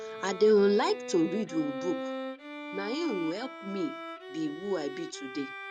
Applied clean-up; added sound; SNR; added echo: none; Bowed string instrument; 9 dB; none.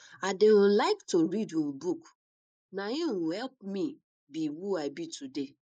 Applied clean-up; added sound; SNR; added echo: neural mask model Resemble Enhance denoiser.